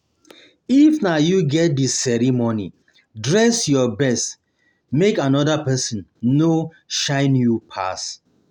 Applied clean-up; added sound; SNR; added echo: none; none; none; none.